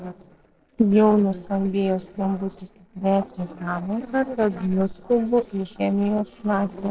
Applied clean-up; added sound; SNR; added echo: neural separator model SepFormer DNS4.